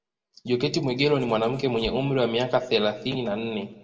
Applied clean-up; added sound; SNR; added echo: none; Zipper (clothing); 19 dB; reverberation time 1.1 s.